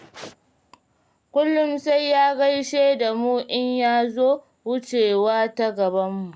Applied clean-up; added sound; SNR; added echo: none; none; none; none.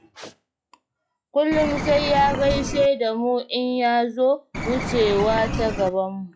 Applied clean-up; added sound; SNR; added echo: classical method log-MMSE.